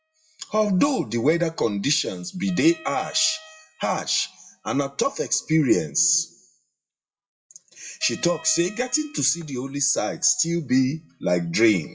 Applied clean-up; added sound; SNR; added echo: classical method WPE with log-MMSE.